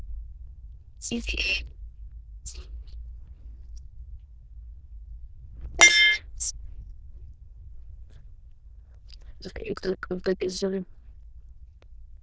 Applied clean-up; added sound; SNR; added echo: neural diffusion model UNIVERSE++.